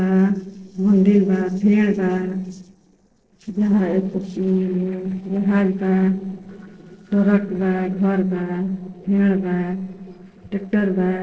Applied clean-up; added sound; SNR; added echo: neural separator model SepFormer DNS4.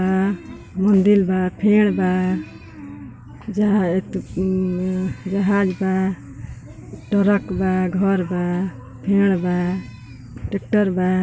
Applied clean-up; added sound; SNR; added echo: none; none; none; none.